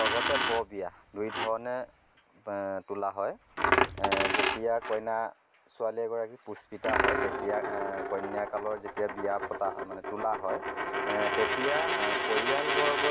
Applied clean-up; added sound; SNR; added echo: none; Coin (dropping); -1 dB; none.